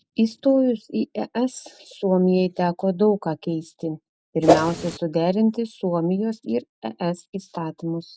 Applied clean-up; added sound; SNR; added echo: none; Whoosh, swoosh, swish; -4 dB; none.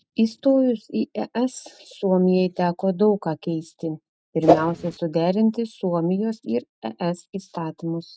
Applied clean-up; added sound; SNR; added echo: neural mask model RNNoise.